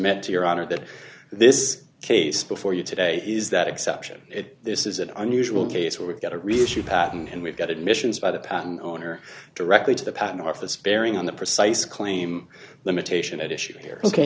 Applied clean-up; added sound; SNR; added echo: none; Boom; 19 dB; none.